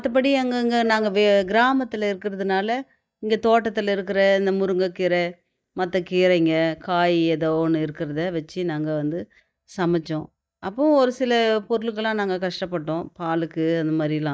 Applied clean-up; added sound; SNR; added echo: neural mask model DeepFilterNet 3.